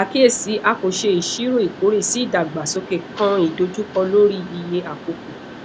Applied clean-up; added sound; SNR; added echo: none; Mechanisms; 15 dB; none.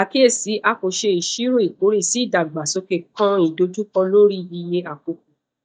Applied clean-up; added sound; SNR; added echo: neural mask model DeepFilterNet 3.